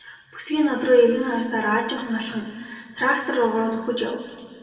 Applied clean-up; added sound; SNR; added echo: none; none; none; reverberation time 2.3 s.